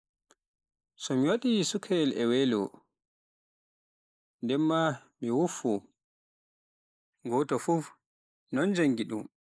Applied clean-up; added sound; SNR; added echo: neural mask model Resemble Enhance denoiser.